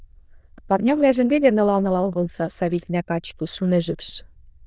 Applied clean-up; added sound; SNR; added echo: neural diffusion model UNIVERSE++.